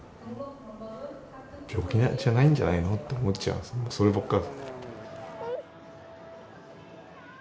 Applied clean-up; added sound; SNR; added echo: none; none; none; none.